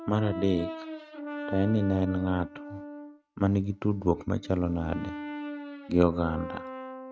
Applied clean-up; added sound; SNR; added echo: neural mask model RNNoise.